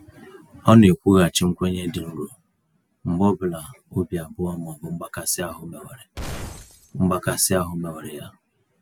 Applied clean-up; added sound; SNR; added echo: none; Glass; 13 dB; none.